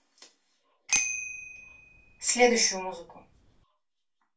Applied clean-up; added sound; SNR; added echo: none; Bicycle bell; 4 dB; reverberation time 0.2 s.